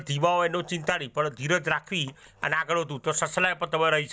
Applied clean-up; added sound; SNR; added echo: none; none; none; none.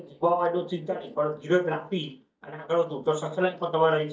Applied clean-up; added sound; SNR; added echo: neural mask model DeepFilterNet 3.